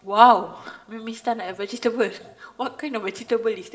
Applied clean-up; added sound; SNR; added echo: none; none; none; reverberation time 0.6 s.